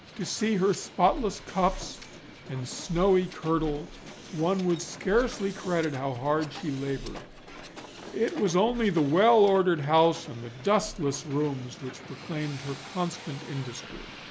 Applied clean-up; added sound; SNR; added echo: none; Hiss; 16 dB; none.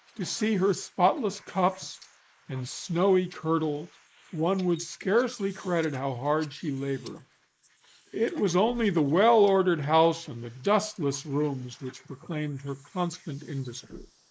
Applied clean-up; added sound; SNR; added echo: neural mask model Resemble Enhance denoiser.